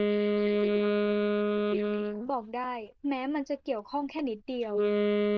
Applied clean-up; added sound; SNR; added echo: neural diffusion model UNIVERSE++.